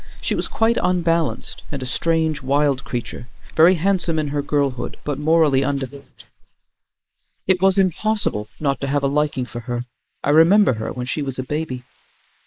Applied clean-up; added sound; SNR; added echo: neural mask model Resemble Enhance denoiser.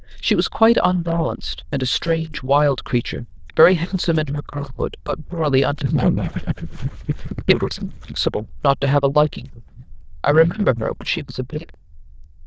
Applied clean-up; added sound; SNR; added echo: neural diffusion model UNIVERSE++.